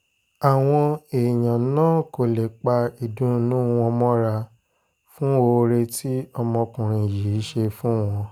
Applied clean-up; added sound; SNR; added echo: none; none; none; none.